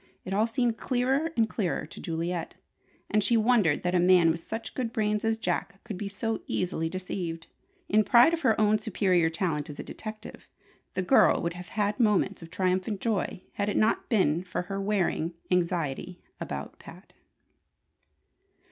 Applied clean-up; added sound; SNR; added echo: none; none; none; none.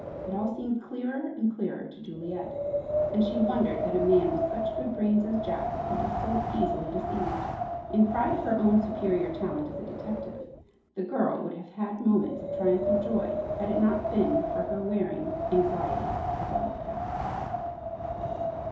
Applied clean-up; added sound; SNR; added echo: none; Wind; 3 dB; reverberation time 2.8 s.